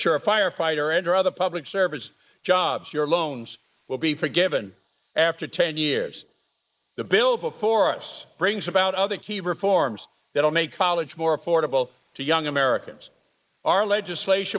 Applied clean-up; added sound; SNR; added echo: neural mask model Resemble Enhance denoiser.